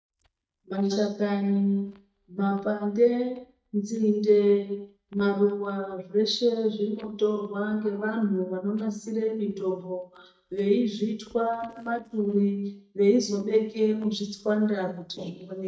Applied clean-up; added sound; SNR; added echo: neural mask model DeepFilterNet 3.